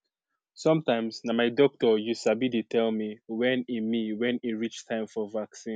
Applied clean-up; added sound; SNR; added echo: none; none; none; none.